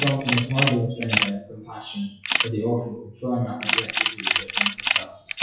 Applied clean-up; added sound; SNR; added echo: classical method WPE with log-MMSE.